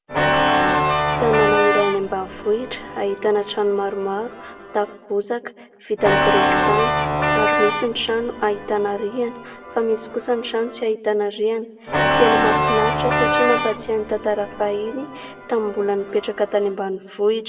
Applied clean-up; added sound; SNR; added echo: none; Organ; 0 dB; reverberation time 0.8 s.